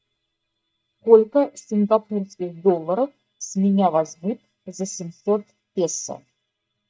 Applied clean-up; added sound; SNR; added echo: neural mask model DeepFilterNet 3.